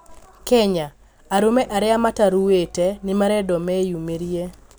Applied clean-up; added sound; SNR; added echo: none; none; none; none.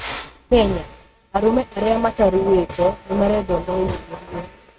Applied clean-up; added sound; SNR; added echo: neural mask model RNNoise.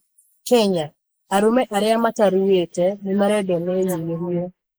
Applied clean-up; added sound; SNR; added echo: neural mask model Resemble Enhance denoiser.